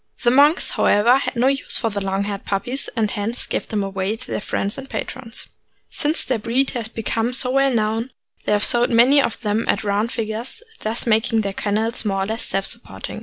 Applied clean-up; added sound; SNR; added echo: none; none; none; none.